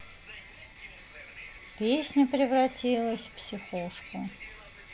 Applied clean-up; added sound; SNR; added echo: none; none; none; none.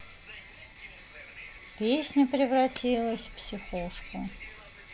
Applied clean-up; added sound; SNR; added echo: none; Cutlery, silverware; 13 dB; none.